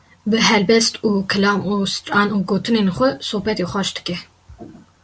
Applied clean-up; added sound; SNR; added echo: none; none; none; none.